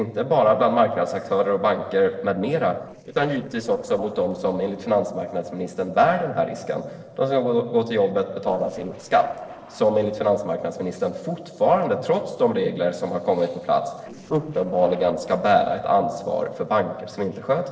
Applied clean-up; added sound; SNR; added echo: neural separator model SepFormer DNS4.